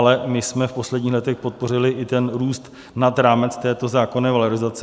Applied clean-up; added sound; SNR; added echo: none; none; none; none.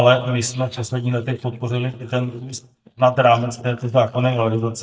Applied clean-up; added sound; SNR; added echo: neural mask model DeepFilterNet 3.